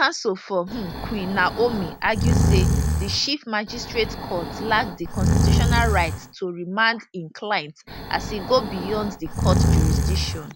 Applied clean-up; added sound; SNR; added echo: none; Breathing; -3 dB; none.